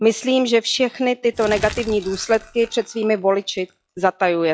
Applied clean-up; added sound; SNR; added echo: classical method log-MMSE.